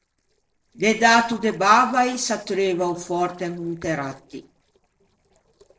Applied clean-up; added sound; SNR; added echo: neural separator model SepFormer DNS4.